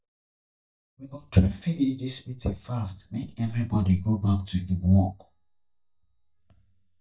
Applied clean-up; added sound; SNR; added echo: neural mask model DeepFilterNet 3.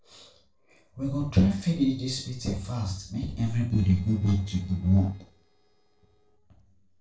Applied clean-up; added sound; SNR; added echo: neural separator model SepFormer DNS4.